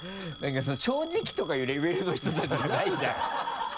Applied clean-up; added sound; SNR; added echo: none; Telephone; 17 dB; none.